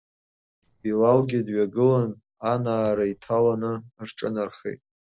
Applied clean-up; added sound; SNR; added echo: neural separator model SepFormer DNS4.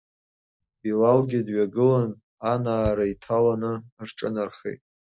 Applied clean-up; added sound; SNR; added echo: neural mask model DeepFilterNet 3.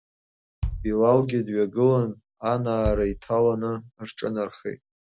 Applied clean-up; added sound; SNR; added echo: none; Bass drum; 12 dB; none.